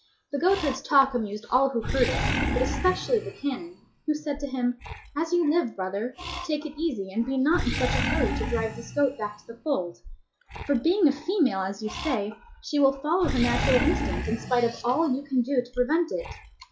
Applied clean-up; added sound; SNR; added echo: classical method log-MMSE.